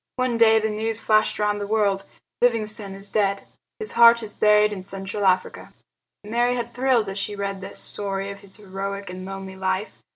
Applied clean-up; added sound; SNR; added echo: none; none; none; none.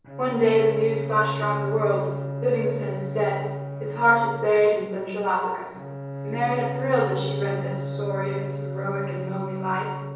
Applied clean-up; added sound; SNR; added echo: none; Bowed string instrument; 6 dB; reverberation time 1.1 s.